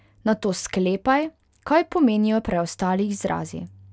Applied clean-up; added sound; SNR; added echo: none; none; none; none.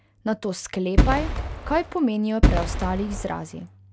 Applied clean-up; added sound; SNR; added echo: none; Fireworks; -3 dB; none.